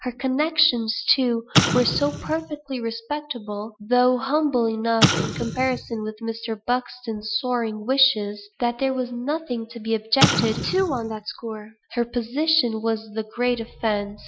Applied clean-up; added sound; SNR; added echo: classical method Wiener filter.